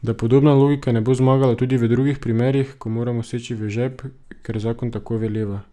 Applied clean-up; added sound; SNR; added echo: none; none; none; none.